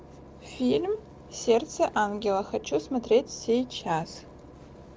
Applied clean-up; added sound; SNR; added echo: none; Engine / Boat, Water vehicle; 19 dB; none.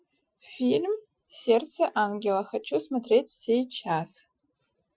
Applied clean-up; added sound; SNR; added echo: classical method Wiener filter.